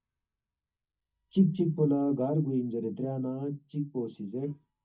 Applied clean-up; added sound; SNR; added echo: neural mask model DeepFilterNet 3.